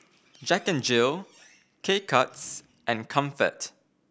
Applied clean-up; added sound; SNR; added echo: none; none; none; none.